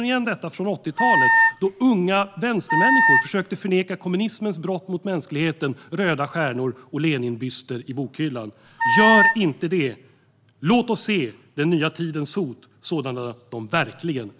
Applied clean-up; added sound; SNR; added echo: none; Wind instrument, woodwind instrument; -5 dB; none.